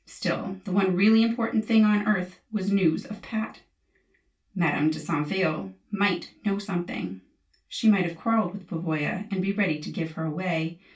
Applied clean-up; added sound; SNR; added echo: none; none; none; reverberation time 0.2 s.